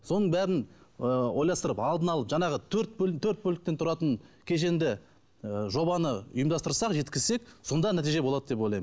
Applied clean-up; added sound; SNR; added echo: none; none; none; none.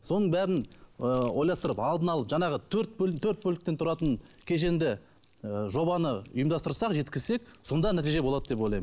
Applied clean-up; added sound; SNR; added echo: none; Chewing, mastication; 17 dB; none.